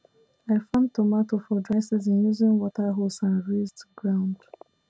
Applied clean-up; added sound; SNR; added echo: none; none; none; none.